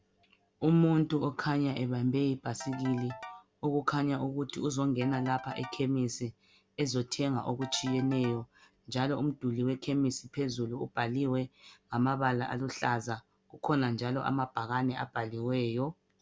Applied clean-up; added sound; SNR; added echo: none; Ringtone / Keyboard (musical); 17 dB; none.